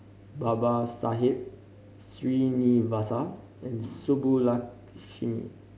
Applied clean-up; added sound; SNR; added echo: none; none; none; none.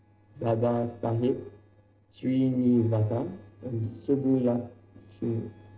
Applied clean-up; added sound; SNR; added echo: neural separator model SepFormer DNS4.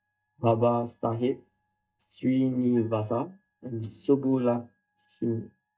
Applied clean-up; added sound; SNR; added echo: neural mask model DeepFilterNet 3.